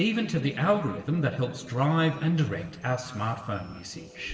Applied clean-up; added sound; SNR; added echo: neural separator model SepFormer DNS4.